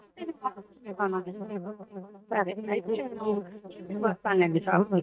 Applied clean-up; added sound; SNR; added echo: neural mask model DeepFilterNet 3.